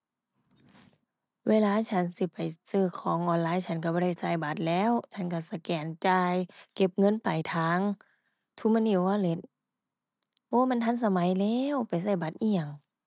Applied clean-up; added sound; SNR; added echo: none; none; none; none.